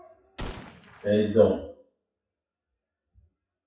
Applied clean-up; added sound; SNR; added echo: classical method WPE with log-MMSE.